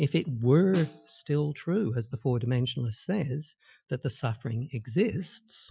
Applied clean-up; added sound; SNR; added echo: classical method Wiener filter.